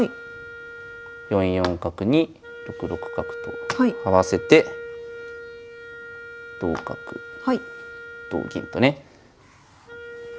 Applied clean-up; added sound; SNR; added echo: none; Wind instrument, woodwind instrument; 12 dB; none.